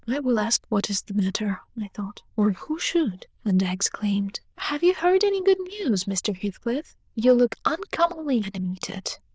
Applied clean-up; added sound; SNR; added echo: neural diffusion model UNIVERSE++.